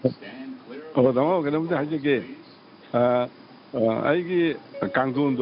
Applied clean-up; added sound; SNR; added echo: none; Subway, metro, underground; 17 dB; none.